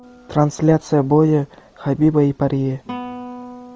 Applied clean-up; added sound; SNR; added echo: none; Guitar; 18 dB; none.